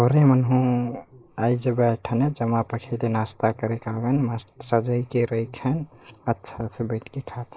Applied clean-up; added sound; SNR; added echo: neural mask model Resemble Enhance denoiser.